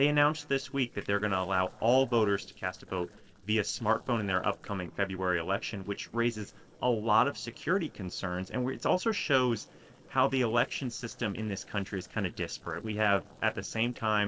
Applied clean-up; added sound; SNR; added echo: neural separator model SepFormer DNS4.